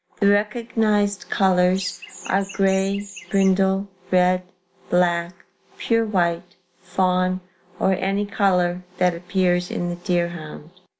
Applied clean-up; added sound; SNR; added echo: none; Chirp, tweet; 17 dB; none.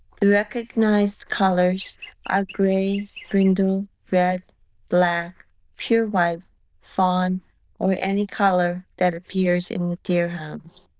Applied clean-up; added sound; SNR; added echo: neural diffusion model UNIVERSE++.